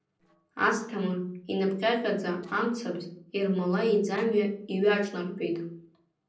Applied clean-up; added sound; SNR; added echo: neural separator model SepFormer DNS4.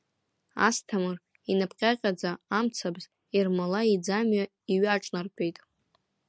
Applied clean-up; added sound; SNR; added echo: none; none; none; none.